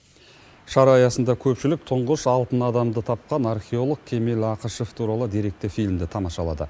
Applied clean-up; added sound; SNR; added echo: none; none; none; none.